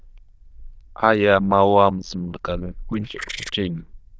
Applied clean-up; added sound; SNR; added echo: neural diffusion model UNIVERSE++.